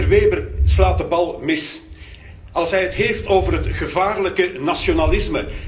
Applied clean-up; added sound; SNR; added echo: none; Thunder; 4 dB; reverberation time 0.5 s.